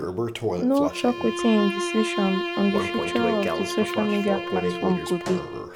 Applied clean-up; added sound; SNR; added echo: none; Toilet flush + Bowed string instrument; 2 dB; none.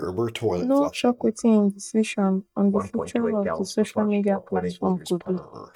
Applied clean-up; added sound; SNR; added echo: neural mask model DeepFilterNet 3.